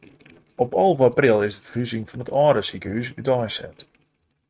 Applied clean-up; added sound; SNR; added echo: neural mask model RNNoise.